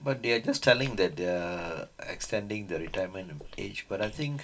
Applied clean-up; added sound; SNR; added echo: none; Walk, footsteps; 17 dB; reverberation time 0.2 s.